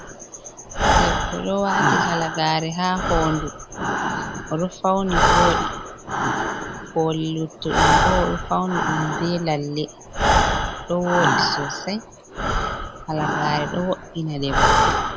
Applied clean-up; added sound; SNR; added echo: none; Breathing; -3 dB; none.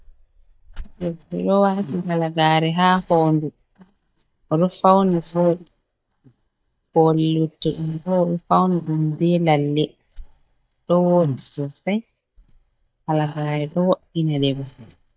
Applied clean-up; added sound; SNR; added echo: neural mask model DeepFilterNet 3.